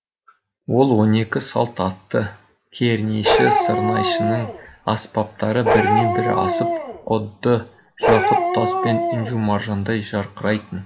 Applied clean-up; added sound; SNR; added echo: none; Bark; -1 dB; none.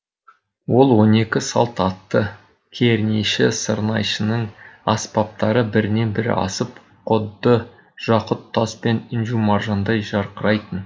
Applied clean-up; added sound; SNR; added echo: none; none; none; none.